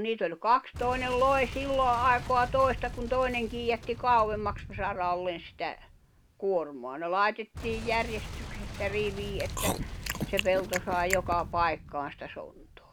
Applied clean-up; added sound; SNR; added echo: none; Chewing, mastication + Boom; 9 dB; none.